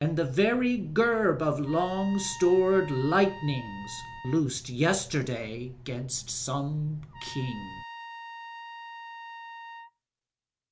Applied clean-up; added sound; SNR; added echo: none; Trumpet; 15 dB; none.